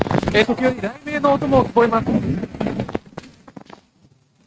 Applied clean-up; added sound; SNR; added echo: neural mask model RNNoise.